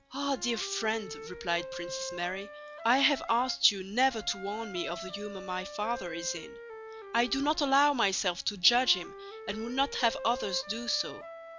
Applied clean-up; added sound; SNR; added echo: none; Wind instrument, woodwind instrument; 13 dB; none.